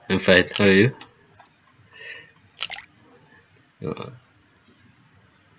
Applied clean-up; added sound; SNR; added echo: none; Splash, splatter; 13 dB; none.